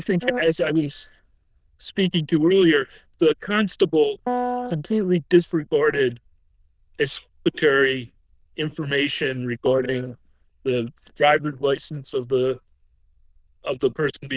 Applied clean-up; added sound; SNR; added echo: neural diffusion model UNIVERSE++.